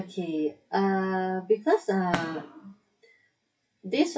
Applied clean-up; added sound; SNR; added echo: classical method WPE with log-MMSE.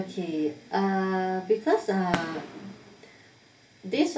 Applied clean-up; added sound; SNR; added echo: none; Fireworks; 14 dB; reverberation time 0.3 s.